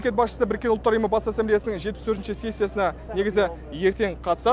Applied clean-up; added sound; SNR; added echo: none; none; none; none.